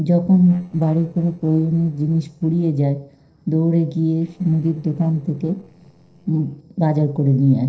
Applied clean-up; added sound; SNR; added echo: neural separator model SepFormer DNS4.